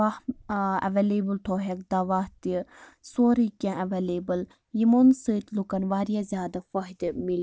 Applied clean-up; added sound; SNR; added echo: none; none; none; none.